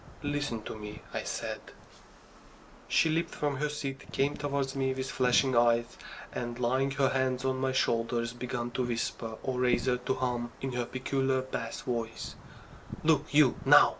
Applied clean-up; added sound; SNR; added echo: none; Wind; 16 dB; none.